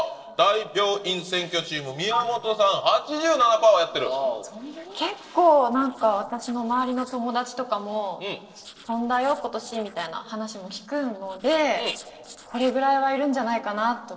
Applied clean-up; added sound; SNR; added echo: neural separator model SepFormer DNS4.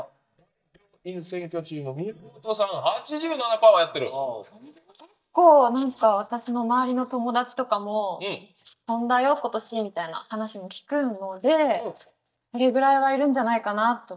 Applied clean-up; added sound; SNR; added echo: neural mask model DeepFilterNet 3.